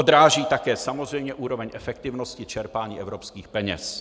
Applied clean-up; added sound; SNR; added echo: none; none; none; none.